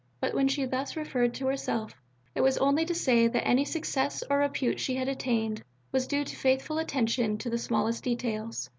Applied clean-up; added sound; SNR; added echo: none; none; none; none.